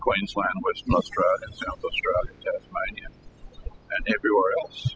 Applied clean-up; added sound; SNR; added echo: classical method spectral subtraction.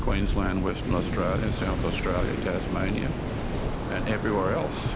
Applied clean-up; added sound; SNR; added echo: none; Waves, surf; -2 dB; none.